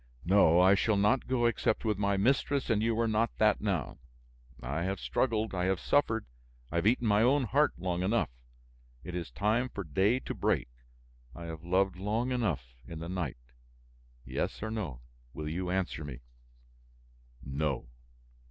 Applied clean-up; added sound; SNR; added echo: none; none; none; none.